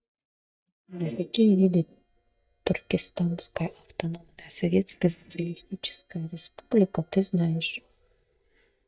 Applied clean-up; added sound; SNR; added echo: neural mask model DeepFilterNet 3.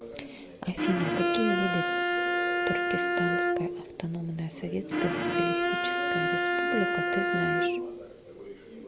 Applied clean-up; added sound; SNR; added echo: none; Bowed string instrument; -5 dB; none.